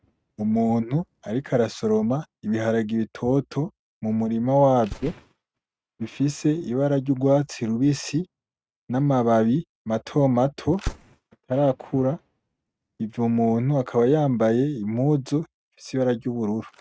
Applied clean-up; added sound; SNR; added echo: neural mask model RNNoise.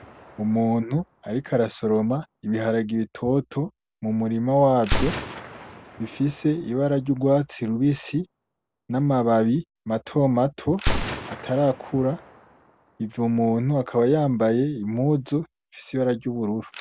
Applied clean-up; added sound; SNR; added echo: none; Gunshot, gunfire; 11 dB; none.